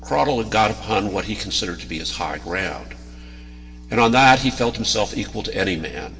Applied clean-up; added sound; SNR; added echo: none; none; none; reverberation time 1.3 s.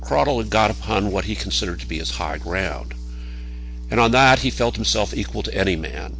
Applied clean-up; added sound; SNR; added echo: none; none; none; none.